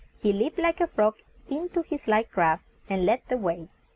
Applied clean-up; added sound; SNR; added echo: none; none; none; none.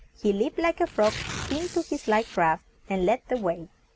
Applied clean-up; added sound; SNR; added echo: none; Tearing; 14 dB; none.